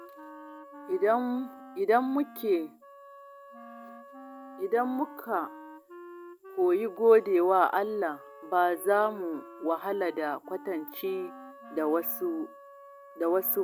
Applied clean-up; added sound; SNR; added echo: none; Wind instrument, woodwind instrument + Wind instrument, woodwind instrument; 18 dB; none.